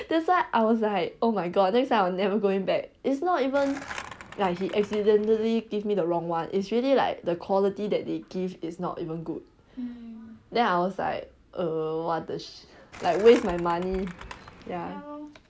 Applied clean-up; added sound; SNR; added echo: none; Skateboard; 15 dB; none.